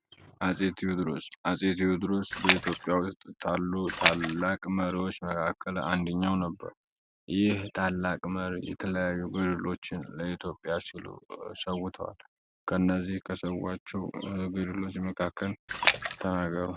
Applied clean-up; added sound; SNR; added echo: none; Splash, splatter; -3 dB; none.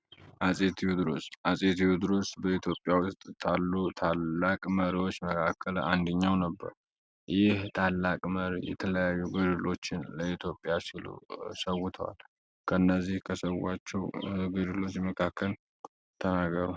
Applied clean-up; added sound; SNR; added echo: none; none; none; none.